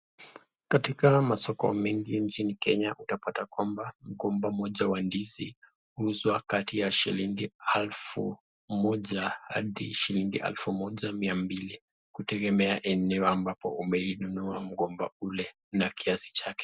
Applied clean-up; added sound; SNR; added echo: none; none; none; none.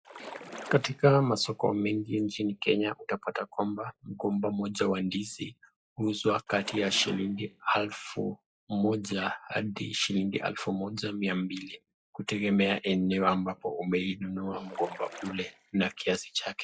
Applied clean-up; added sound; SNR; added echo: classical method log-MMSE.